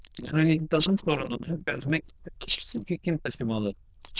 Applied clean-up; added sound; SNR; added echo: neural diffusion model UNIVERSE++.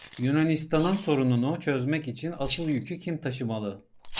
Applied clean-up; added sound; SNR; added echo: neural mask model Resemble Enhance denoiser.